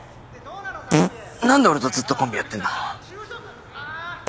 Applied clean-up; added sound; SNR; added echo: none; Fart; 5 dB; none.